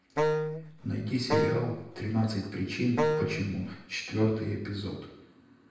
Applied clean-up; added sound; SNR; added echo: none; Wind instrument, woodwind instrument; -1 dB; reverberation time 0.9 s.